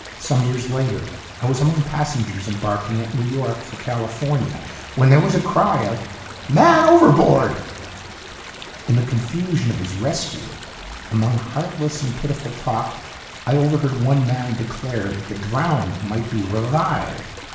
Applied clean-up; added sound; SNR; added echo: none; Stream; 16 dB; reverberation time 0.9 s.